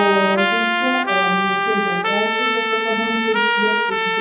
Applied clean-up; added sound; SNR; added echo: none; Trumpet; -4 dB; reverberation time 2.0 s.